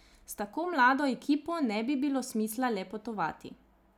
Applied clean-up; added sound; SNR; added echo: none; none; none; none.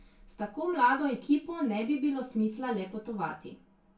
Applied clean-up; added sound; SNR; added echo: none; none; none; reverberation time 0.2 s.